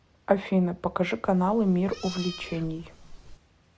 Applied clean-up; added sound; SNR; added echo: none; Meow; 16 dB; none.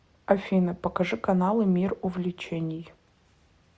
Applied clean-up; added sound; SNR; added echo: none; none; none; none.